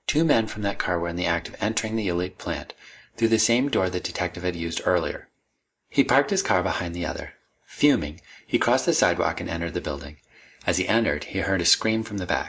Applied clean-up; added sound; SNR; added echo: neural mask model Resemble Enhance denoiser.